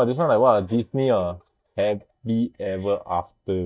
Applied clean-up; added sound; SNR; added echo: neural mask model DeepFilterNet 3.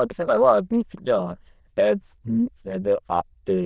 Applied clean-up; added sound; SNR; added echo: neural diffusion model UNIVERSE++.